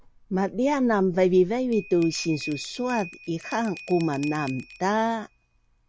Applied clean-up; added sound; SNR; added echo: none; Bell; 18 dB; none.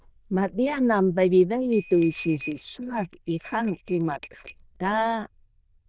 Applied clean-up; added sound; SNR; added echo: neural diffusion model UNIVERSE++.